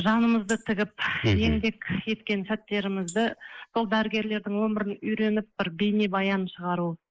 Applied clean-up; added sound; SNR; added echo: neural mask model Resemble Enhance denoiser.